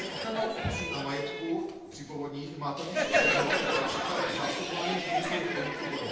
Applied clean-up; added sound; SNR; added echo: none; Crowd; -3 dB; reverberation time 0.8 s.